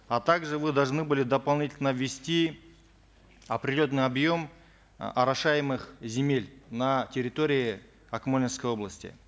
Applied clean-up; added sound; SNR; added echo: none; none; none; none.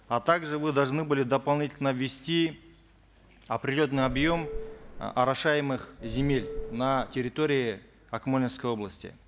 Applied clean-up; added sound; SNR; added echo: none; Subway, metro, underground / Doorbell; 9 dB; none.